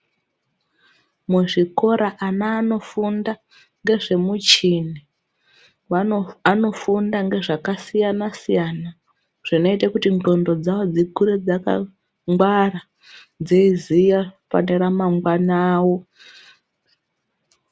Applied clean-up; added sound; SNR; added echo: none; none; none; none.